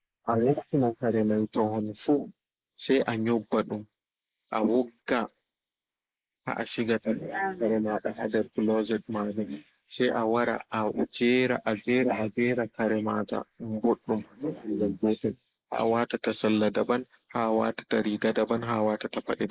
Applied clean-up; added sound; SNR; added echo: neural mask model Resemble Enhance denoiser.